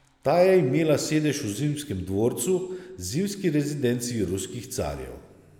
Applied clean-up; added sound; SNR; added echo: none; none; none; none.